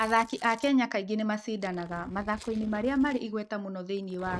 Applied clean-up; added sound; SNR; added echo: neural mask model RNNoise.